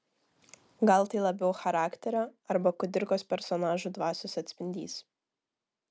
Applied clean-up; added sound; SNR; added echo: none; none; none; none.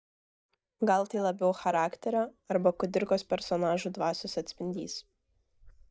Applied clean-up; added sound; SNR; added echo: neural mask model DeepFilterNet 3.